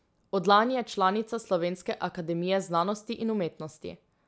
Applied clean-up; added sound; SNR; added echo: none; none; none; none.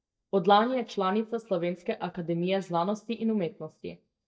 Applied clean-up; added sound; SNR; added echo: neural mask model DeepFilterNet 3.